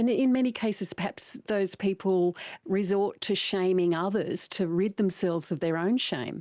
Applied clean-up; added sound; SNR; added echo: none; none; none; none.